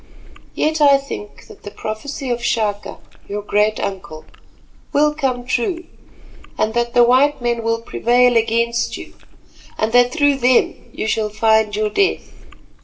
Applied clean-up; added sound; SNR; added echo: none; Chewing, mastication; 19 dB; reverberation time 0.3 s.